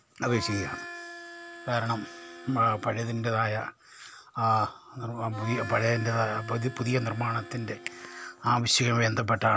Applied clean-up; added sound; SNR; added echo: none; Harmonica; 14 dB; none.